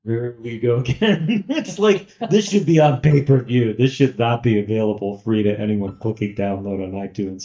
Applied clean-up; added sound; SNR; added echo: neural mask model DeepFilterNet 3.